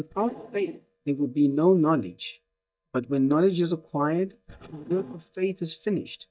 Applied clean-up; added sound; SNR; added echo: neural mask model DeepFilterNet 3.